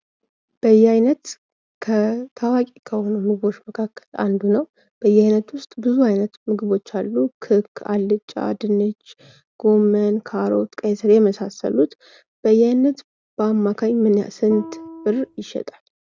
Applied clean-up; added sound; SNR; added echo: none; Guitar; 15 dB; none.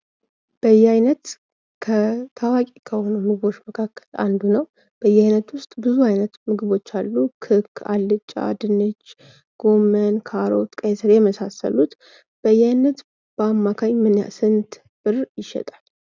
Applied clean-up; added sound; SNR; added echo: none; none; none; none.